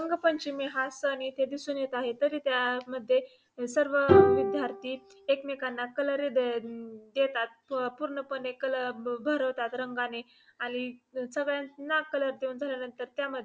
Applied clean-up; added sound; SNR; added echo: none; Bowed string instrument; -4 dB; none.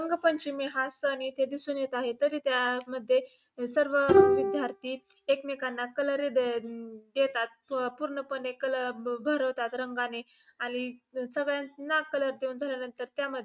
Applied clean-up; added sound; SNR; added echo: neural mask model RNNoise.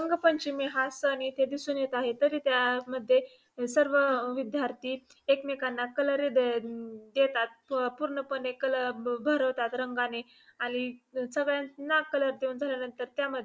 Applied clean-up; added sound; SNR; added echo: neural mask model Resemble Enhance denoiser.